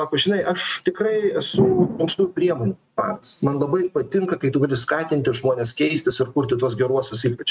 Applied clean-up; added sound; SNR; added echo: neural mask model RNNoise.